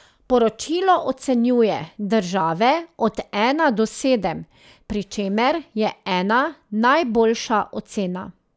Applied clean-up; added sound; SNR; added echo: none; none; none; none.